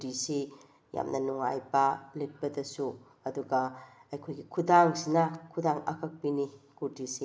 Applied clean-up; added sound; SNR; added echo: none; none; none; none.